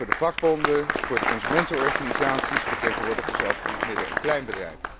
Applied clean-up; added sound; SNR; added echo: none; Applause; -1 dB; none.